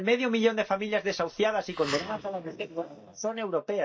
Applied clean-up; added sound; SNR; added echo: neural mask model DeepFilterNet 3.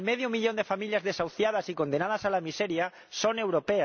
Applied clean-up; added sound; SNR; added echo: none; none; none; none.